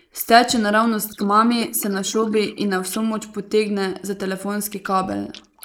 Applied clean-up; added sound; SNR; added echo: neural mask model Resemble Enhance denoiser.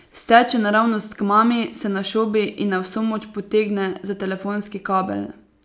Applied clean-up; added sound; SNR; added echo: none; none; none; none.